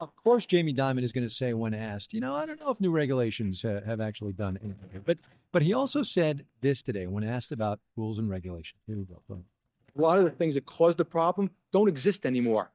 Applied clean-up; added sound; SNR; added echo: neural mask model DeepFilterNet 3.